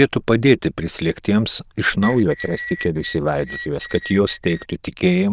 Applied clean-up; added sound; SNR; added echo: neural diffusion model UNIVERSE++.